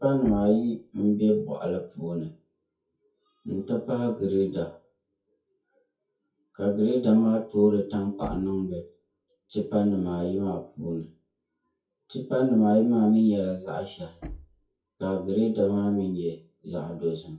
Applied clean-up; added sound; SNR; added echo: classical method WPE with log-MMSE.